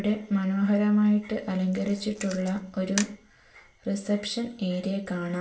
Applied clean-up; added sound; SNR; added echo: none; Camera; 14 dB; reverberation time 0.2 s.